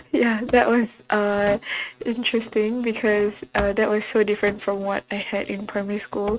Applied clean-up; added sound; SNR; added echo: neural mask model RNNoise.